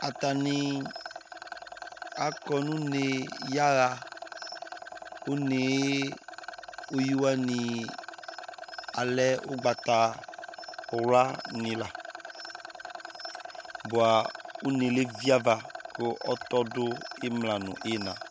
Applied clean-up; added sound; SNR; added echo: none; Rattle; 13 dB; none.